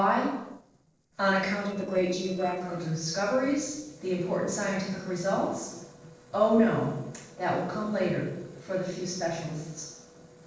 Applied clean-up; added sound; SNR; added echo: neural separator model SepFormer DNS4.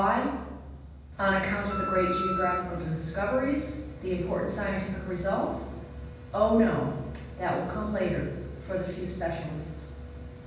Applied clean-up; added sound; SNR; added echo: none; Wind instrument, woodwind instrument; 2 dB; reverberation time 1.2 s.